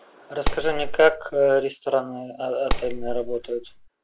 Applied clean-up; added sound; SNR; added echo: none; Clapping; 2 dB; none.